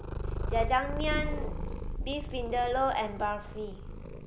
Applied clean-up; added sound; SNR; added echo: none; Purr; 2 dB; none.